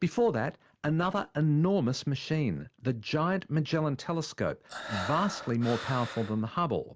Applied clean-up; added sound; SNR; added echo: none; Breathing; 10 dB; none.